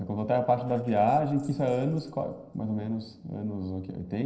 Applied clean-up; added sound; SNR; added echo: neural separator model SepFormer DNS4.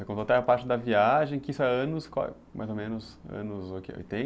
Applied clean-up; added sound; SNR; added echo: none; none; none; none.